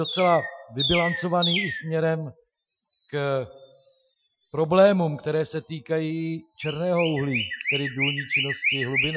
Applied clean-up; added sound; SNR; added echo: classical method Wiener filter.